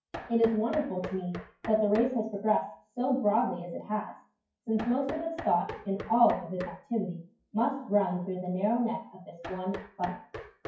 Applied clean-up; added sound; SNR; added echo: classical method WPE with log-MMSE.